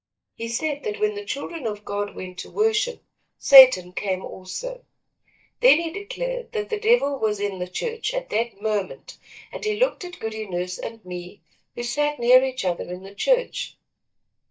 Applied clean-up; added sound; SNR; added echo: neural mask model DeepFilterNet 3.